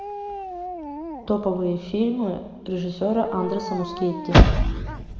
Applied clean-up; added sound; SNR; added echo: none; Dog; 13 dB; reverberation time 1.4 s.